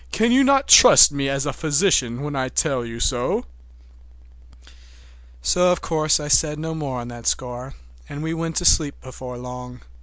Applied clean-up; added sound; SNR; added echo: none; none; none; none.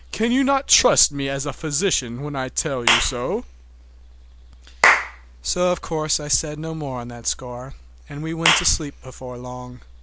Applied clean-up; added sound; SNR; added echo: none; Clapping / Chirp, tweet; 4 dB; none.